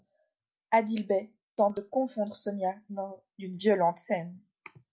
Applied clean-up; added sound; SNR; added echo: none; none; none; none.